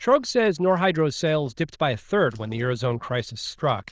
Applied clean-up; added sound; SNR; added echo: neural diffusion model UNIVERSE++.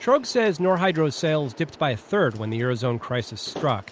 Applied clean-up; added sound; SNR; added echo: none; Slam / Wood; 14 dB; none.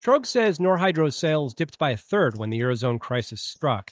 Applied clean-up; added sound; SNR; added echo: neural mask model DeepFilterNet 3.